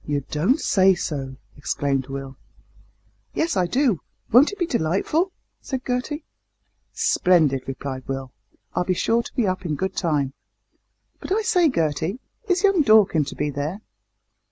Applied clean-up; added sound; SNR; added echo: none; none; none; none.